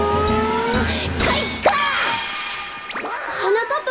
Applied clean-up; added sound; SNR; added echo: none; Train; 12 dB; none.